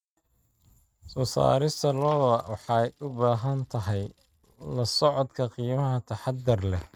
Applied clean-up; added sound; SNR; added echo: neural mask model RNNoise.